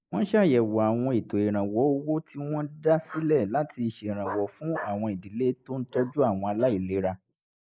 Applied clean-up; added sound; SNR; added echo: neural mask model Resemble Enhance denoiser.